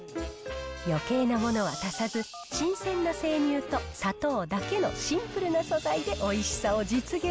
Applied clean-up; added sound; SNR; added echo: none; Telephone; 18 dB; none.